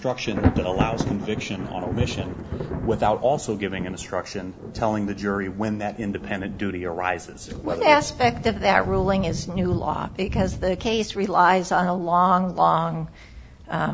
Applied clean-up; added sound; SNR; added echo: none; Thunder; 8 dB; none.